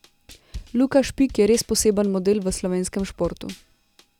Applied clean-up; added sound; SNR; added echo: none; Drum kit; 19 dB; none.